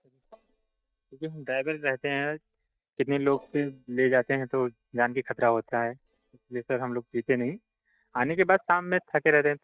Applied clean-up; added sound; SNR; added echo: neural mask model DeepFilterNet 3.